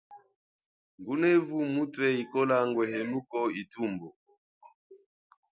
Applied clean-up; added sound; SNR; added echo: none; none; none; none.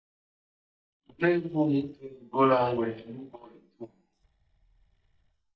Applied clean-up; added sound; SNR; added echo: neural mask model DeepFilterNet 3.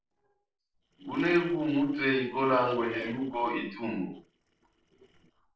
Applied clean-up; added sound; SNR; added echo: neural separator model SepFormer DNS4.